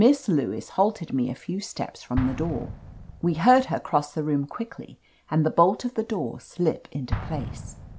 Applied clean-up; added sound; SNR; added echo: none; Explosion; 13 dB; none.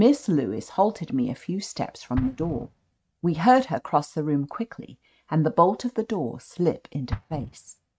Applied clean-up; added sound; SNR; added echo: neural mask model RNNoise.